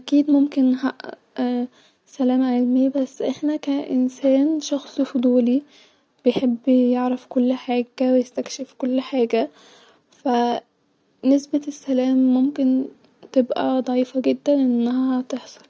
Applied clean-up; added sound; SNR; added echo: none; none; none; none.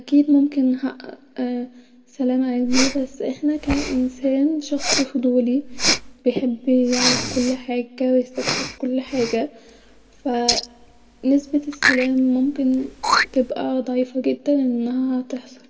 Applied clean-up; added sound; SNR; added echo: none; Respiratory sounds; 6 dB; reverberation time 0.8 s.